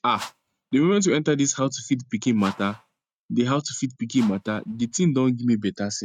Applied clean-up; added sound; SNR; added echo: neural mask model RNNoise.